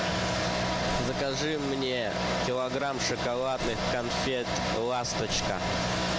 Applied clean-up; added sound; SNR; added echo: none; Slam + Alarm; 17 dB; none.